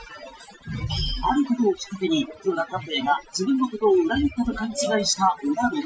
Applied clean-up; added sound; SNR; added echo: classical method Wiener filter.